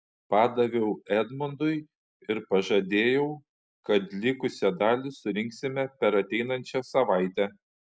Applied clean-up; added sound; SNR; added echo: none; none; none; none.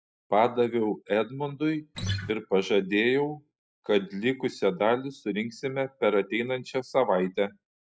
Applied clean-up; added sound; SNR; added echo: classical method log-MMSE.